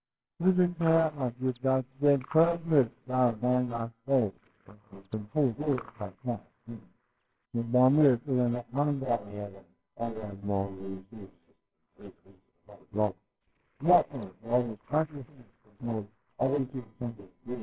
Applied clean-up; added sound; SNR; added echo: neural separator model SepFormer WHAMR!.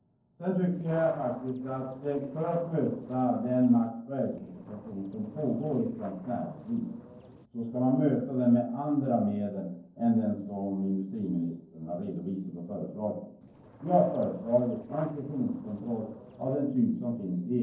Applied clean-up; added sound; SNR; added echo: neural separator model SepFormer DNS4.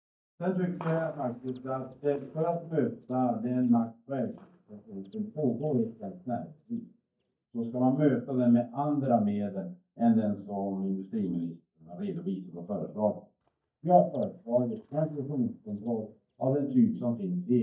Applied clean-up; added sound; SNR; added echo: neural mask model DeepFilterNet 3.